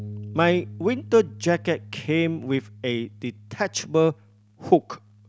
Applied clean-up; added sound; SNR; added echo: none; Bass guitar; 17 dB; none.